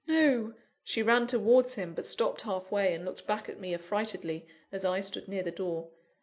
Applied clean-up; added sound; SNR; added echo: none; none; none; none.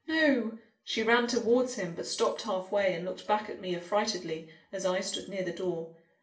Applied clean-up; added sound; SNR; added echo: none; none; none; reverberation time 0.4 s.